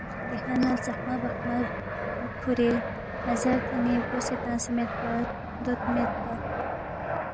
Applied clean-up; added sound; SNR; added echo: none; Fixed-wing aircraft, airplane; 2 dB; none.